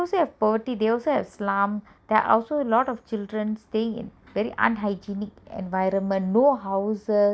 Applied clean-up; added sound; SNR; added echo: none; none; none; none.